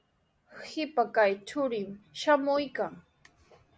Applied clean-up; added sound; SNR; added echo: none; none; none; none.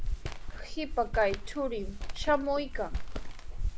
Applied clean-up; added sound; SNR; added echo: none; Walk, footsteps; 0 dB; none.